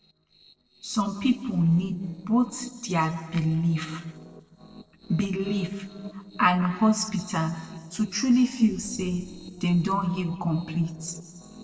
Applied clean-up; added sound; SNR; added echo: neural separator model SepFormer DNS4.